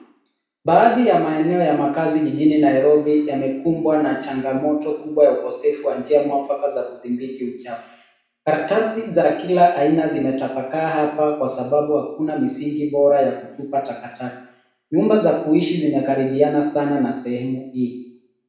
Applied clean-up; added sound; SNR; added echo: none; none; none; reverberation time 0.6 s.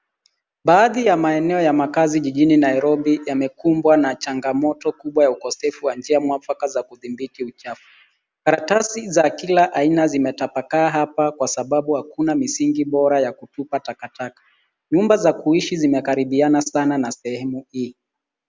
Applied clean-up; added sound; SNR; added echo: none; none; none; none.